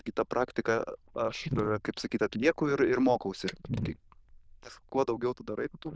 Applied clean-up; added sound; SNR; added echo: neural diffusion model UNIVERSE++.